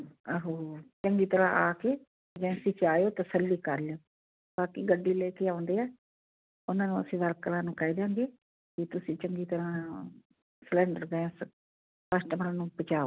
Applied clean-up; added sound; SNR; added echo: none; none; none; none.